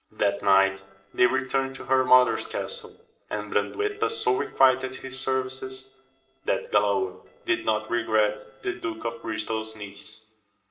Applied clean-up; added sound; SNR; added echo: neural separator model SepFormer DNS4.